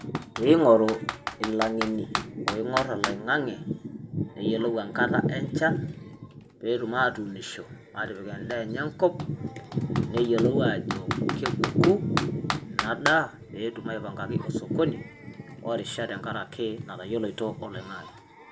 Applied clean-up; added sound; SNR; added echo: none; Computer keyboard; 11 dB; reverberation time 0.2 s.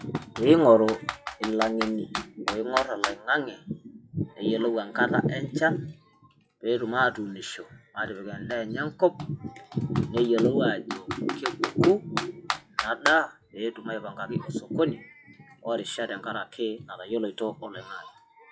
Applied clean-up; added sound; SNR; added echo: classical method WPE with log-MMSE.